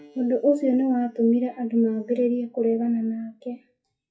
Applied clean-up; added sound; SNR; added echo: classical method WPE with log-MMSE.